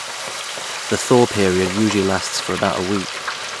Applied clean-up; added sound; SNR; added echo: none; Frying (food); 7 dB; none.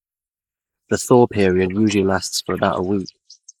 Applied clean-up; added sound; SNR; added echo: neural mask model Resemble Enhance denoiser.